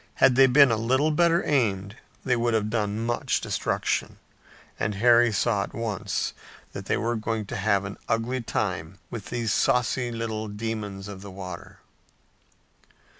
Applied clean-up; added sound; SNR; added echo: none; none; none; none.